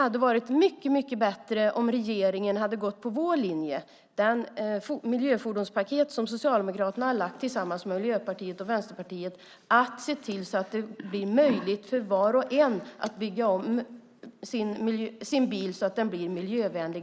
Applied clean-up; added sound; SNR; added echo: none; none; none; none.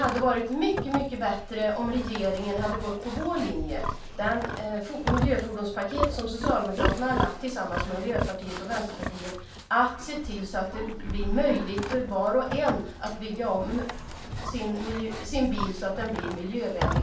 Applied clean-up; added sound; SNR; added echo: none; Livestock, farm animals, working animals; 4 dB; reverberation time 0.3 s.